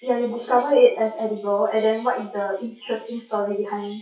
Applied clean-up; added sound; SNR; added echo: classical method WPE with log-MMSE.